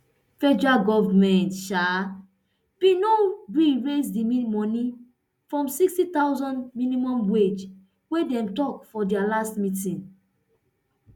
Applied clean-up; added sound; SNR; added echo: none; none; none; none.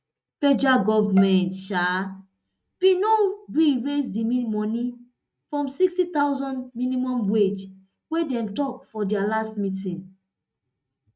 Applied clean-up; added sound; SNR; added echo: neural mask model RNNoise.